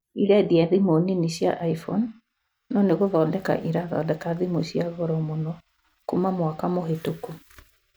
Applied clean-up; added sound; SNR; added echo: none; none; none; none.